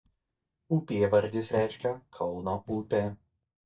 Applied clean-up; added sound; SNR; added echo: neural mask model DeepFilterNet 3.